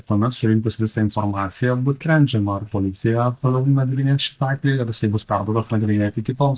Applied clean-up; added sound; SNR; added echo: neural mask model DeepFilterNet 3.